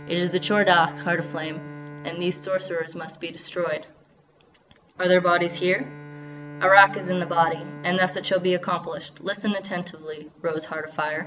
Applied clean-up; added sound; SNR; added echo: none; Bowed string instrument; 16 dB; none.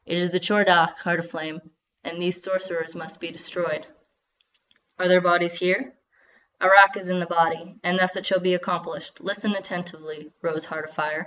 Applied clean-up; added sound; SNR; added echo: neural mask model Resemble Enhance denoiser.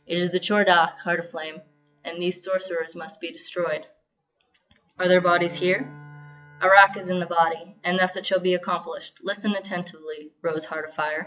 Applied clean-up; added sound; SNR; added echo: classical method log-MMSE.